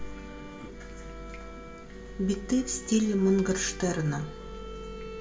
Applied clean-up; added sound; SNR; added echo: none; Bowed string instrument; 16 dB; reverberation time 0.1 s.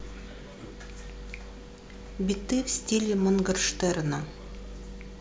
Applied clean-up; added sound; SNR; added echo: none; none; none; none.